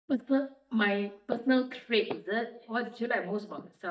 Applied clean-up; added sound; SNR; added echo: neural mask model DeepFilterNet 3.